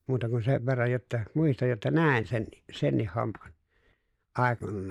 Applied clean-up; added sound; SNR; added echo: neural mask model DeepFilterNet 3.